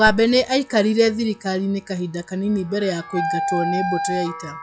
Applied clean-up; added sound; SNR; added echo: classical method log-MMSE.